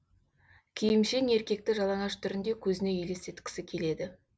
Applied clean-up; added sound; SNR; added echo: none; none; none; none.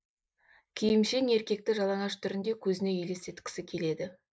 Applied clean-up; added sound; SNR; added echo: neural mask model Resemble Enhance denoiser.